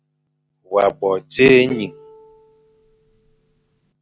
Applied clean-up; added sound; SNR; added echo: none; Bowed string instrument; 19 dB; none.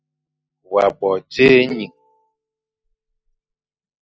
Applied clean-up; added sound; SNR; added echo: classical method spectral subtraction.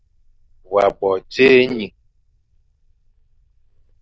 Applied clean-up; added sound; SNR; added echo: neural diffusion model UNIVERSE++.